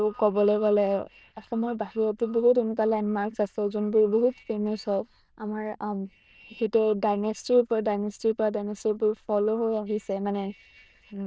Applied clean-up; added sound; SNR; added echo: neural diffusion model UNIVERSE++.